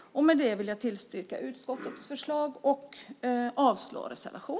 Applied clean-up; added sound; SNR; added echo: none; none; none; none.